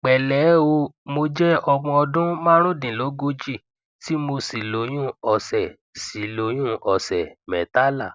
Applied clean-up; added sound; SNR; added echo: none; none; none; none.